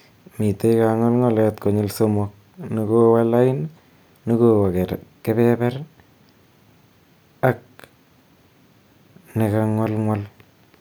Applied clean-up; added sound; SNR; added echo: none; none; none; none.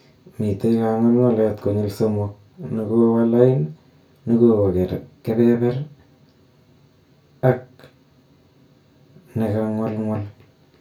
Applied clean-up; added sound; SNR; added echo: none; none; none; reverberation time 0.2 s.